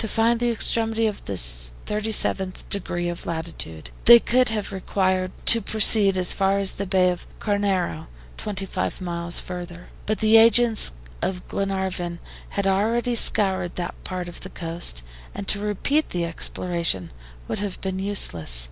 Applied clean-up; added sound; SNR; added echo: none; none; none; none.